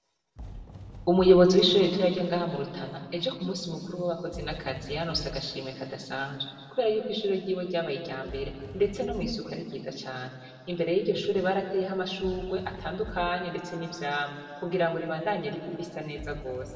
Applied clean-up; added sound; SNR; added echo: none; Fireworks; 18 dB; reverberation time 2.1 s.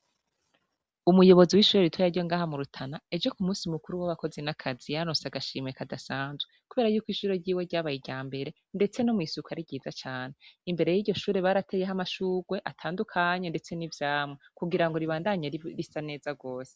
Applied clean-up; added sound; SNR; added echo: none; none; none; none.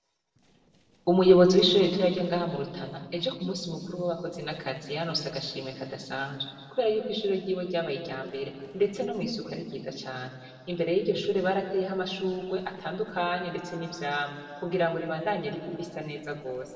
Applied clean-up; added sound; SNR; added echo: neural separator model SepFormer DNS4.